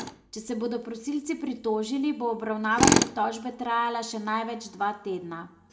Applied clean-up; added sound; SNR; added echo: none; Tools; 2 dB; reverberation time 1.7 s.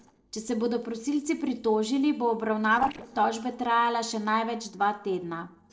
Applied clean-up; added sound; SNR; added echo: neural separator model SepFormer DNS4.